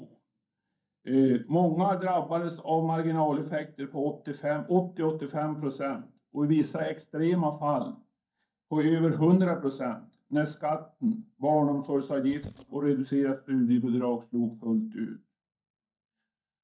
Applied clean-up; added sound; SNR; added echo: neural mask model DeepFilterNet 3.